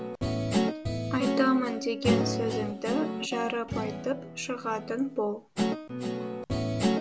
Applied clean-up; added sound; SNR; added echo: none; Guitar; -2 dB; none.